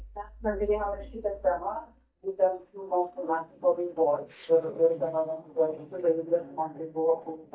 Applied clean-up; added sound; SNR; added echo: neural mask model DeepFilterNet 3.